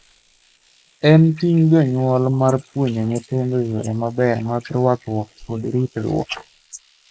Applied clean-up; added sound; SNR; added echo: neural mask model Resemble Enhance denoiser.